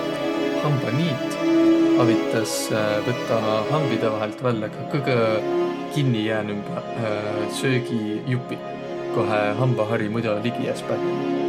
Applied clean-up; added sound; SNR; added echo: none; Musical instrument; 0 dB; none.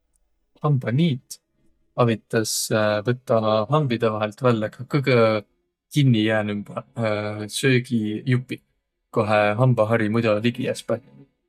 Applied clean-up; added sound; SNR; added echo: neural mask model DeepFilterNet 3.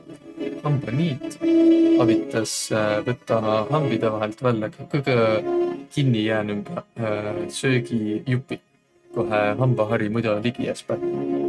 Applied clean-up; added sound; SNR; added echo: neural mask model RNNoise.